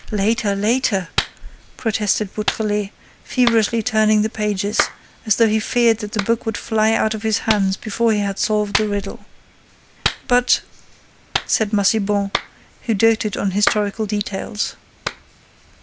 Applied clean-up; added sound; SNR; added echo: none; Clapping; 10 dB; none.